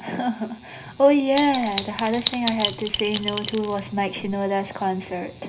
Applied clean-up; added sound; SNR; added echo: none; Chink, clink; 7 dB; reverberation time 0.4 s.